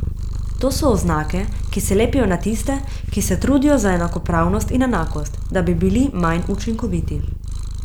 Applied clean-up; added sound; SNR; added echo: none; Purr; 3 dB; none.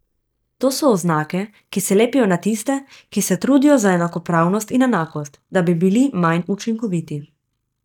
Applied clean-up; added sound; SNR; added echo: neural mask model DeepFilterNet 3.